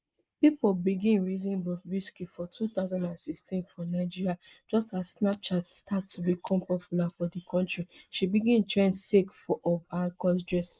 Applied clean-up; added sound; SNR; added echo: neural mask model Resemble Enhance denoiser.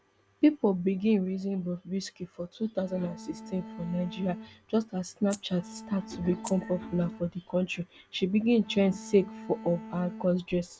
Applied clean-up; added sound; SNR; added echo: none; Bowed string instrument + Rattle (instrument); 14 dB; none.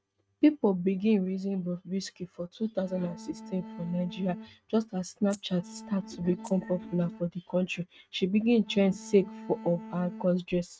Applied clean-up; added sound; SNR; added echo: neural mask model RNNoise.